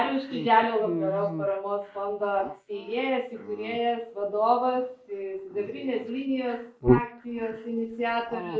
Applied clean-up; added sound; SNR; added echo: neural mask model Resemble Enhance denoiser.